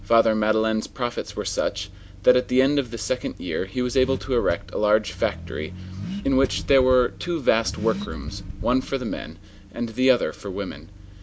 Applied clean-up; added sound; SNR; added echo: none; Accelerating, revving, vroom / Car; 12 dB; none.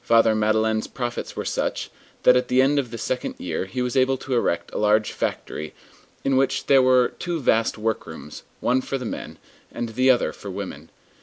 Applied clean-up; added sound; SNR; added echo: none; none; none; none.